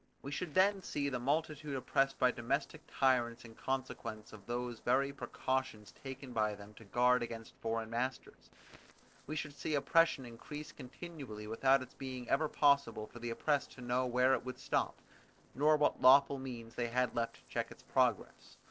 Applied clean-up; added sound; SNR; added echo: neural separator model SepFormer DNS4.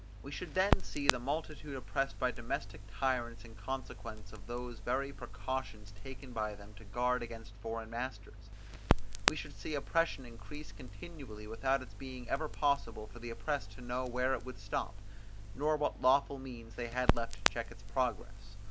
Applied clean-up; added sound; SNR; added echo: none; Crackle; 1 dB; none.